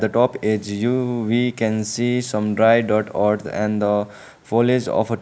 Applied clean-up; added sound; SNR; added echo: none; none; none; none.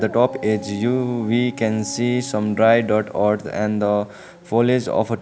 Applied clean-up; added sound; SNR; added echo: none; Dog; 18 dB; none.